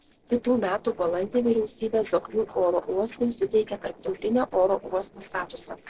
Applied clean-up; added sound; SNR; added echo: neural separator model SepFormer DNS4.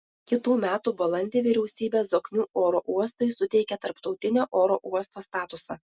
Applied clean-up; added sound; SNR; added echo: none; none; none; none.